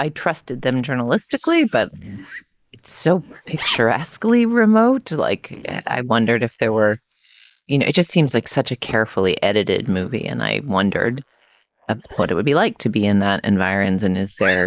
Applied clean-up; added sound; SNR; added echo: neural mask model Resemble Enhance denoiser.